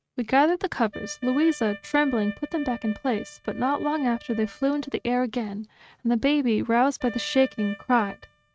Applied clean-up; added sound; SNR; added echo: neural mask model RNNoise.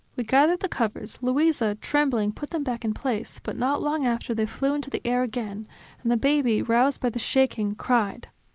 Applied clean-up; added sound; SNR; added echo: neural mask model Resemble Enhance denoiser.